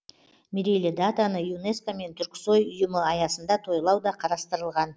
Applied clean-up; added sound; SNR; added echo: none; none; none; none.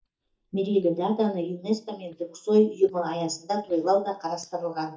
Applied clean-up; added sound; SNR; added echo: neural mask model DeepFilterNet 3.